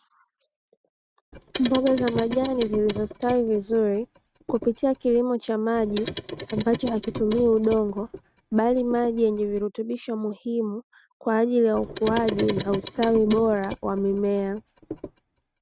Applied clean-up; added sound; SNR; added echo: neural mask model RNNoise.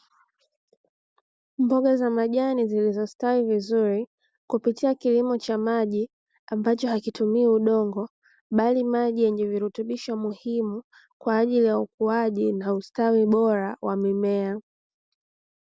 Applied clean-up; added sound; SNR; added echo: none; none; none; none.